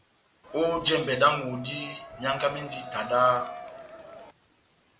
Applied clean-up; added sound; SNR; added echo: none; Crowd; 14 dB; none.